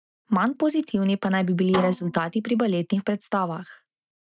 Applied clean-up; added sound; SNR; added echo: neural mask model RNNoise.